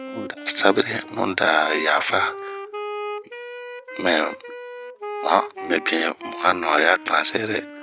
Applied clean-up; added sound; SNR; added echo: none; Wind instrument, woodwind instrument; 12 dB; none.